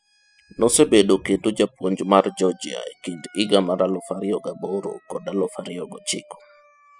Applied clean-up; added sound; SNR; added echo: classical method spectral subtraction.